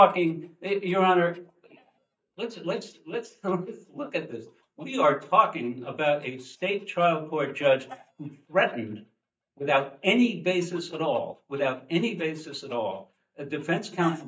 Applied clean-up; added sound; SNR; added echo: neural mask model DeepFilterNet 3.